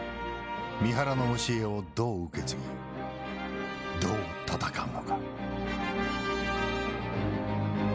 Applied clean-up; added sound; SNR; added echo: none; none; none; none.